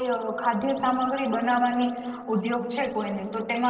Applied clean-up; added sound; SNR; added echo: neural separator model SepFormer DNS4.